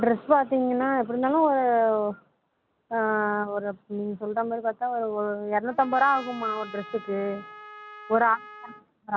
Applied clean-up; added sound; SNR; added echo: none; Trumpet; 17 dB; none.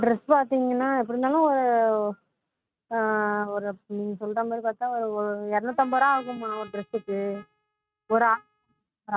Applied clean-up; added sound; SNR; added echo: neural mask model RNNoise.